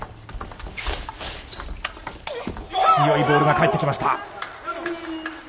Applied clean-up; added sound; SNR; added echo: none; none; none; none.